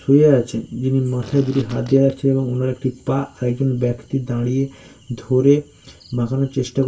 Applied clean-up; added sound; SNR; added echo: none; Fart; 18 dB; reverberation time 0.2 s.